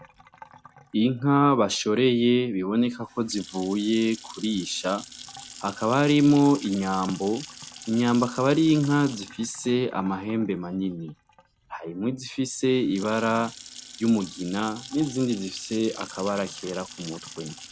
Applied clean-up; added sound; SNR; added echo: none; Sink (filling or washing) / Water tap, faucet / Splash, splatter; 19 dB; none.